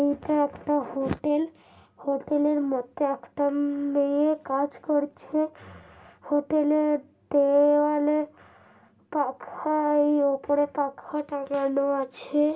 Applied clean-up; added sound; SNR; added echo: none; none; none; reverberation time 0.2 s.